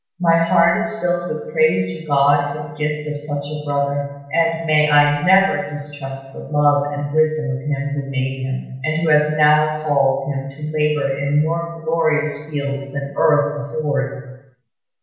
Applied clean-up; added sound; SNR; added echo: none; none; none; reverberation time 0.9 s.